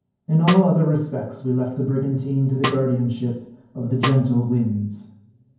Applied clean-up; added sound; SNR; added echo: none; Snare drum; 11 dB; reverberation time 0.9 s.